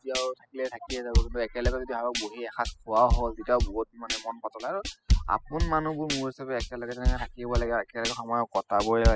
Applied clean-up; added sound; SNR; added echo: classical method spectral subtraction.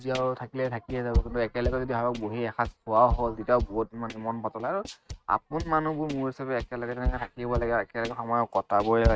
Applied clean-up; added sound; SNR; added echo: neural mask model RNNoise.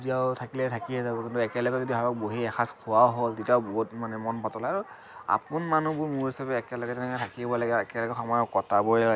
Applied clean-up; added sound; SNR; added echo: none; none; none; none.